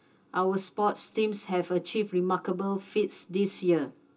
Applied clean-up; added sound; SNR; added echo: none; none; none; reverberation time 0.2 s.